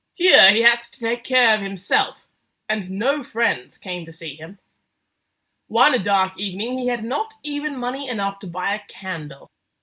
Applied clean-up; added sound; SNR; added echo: none; none; none; none.